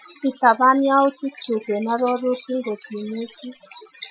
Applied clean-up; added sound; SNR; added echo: classical method Wiener filter.